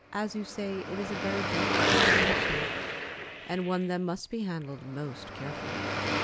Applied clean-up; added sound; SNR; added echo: none; Car passing by / Traffic noise, roadway noise / Engine; -4 dB; none.